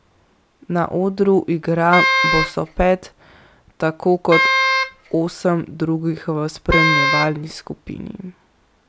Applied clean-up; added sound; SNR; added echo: none; Wind instrument, woodwind instrument; -1 dB; none.